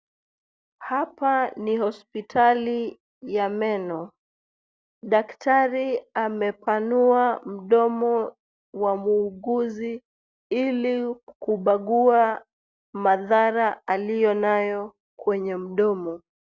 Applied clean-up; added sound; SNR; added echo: none; none; none; none.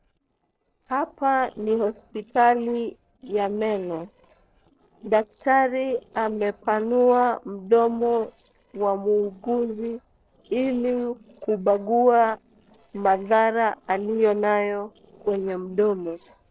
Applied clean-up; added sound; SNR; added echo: neural separator model SepFormer DNS4.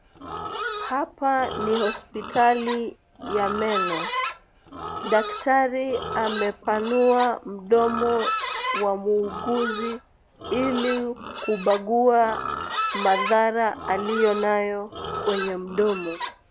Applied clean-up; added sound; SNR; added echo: none; Livestock, farm animals, working animals; 7 dB; none.